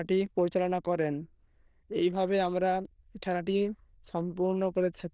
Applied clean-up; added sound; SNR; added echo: neural diffusion model UNIVERSE++.